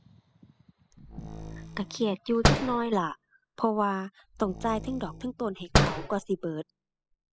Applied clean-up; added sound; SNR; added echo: classical method spectral subtraction.